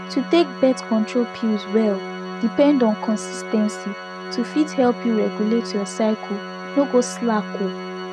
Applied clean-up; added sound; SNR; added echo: none; Organ; 10 dB; none.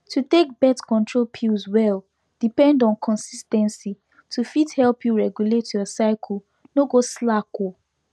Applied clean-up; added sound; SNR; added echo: none; none; none; none.